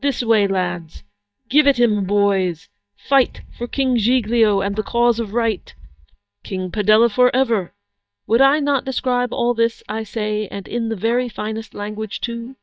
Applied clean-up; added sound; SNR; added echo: neural mask model DeepFilterNet 3.